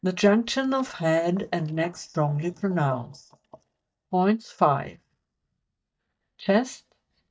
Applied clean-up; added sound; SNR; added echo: neural mask model DeepFilterNet 3.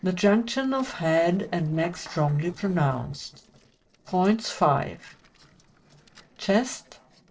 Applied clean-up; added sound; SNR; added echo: neural separator model SepFormer DNS4.